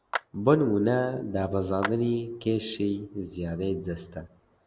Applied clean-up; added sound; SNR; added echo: none; Clapping; 12 dB; none.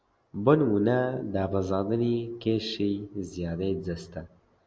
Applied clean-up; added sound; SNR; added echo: none; none; none; none.